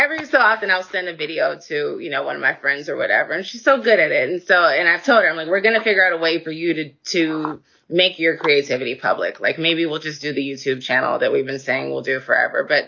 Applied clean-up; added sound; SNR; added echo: none; none; none; none.